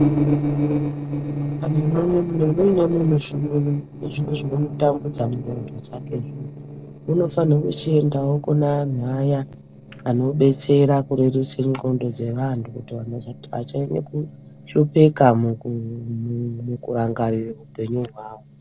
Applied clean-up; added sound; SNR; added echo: neural separator model SepFormer DNS4.